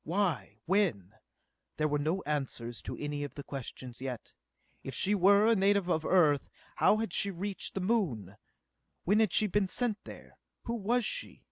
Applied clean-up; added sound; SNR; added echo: none; none; none; none.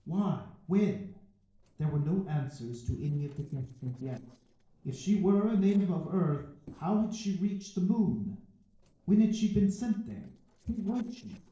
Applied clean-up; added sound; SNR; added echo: neural separator model SepFormer DNS4.